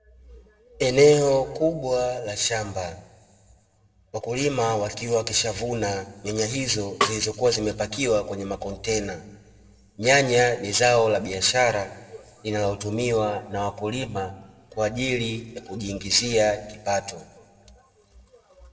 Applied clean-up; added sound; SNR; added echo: none; Snare drum; 6 dB; reverberation time 1.1 s.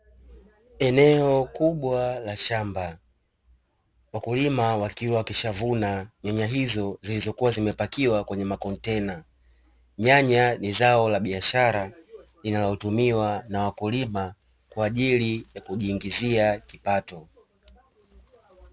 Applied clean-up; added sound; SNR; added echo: none; none; none; none.